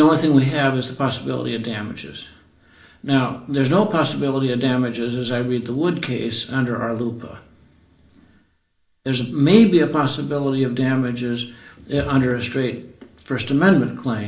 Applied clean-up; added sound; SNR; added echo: none; none; none; reverberation time 0.5 s.